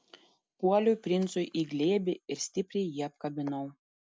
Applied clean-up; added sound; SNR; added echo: none; none; none; none.